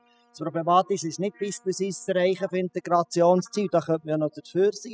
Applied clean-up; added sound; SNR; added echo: classical method spectral subtraction.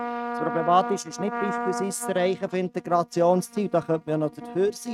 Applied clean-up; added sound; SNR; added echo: neural mask model RNNoise.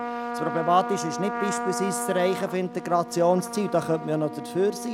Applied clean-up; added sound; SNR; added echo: none; Trumpet; 7 dB; none.